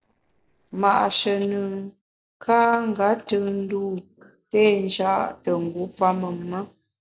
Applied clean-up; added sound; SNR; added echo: neural separator model SepFormer DNS4.